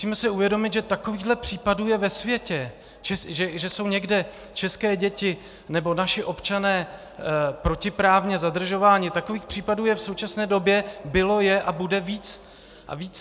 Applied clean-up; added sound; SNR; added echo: none; none; none; none.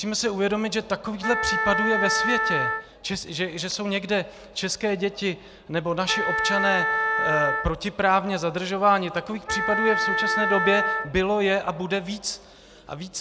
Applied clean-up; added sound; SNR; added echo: none; Wind instrument, woodwind instrument; 0 dB; none.